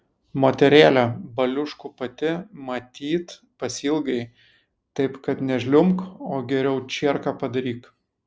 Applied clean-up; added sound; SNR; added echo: none; none; none; none.